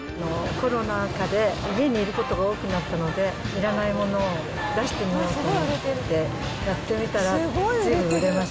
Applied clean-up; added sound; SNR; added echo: none; none; none; none.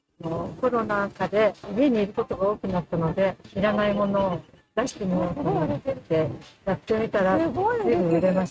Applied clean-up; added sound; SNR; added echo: neural mask model RNNoise.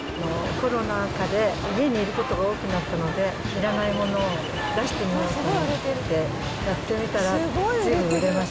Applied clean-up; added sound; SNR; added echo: none; Ocean; 11 dB; none.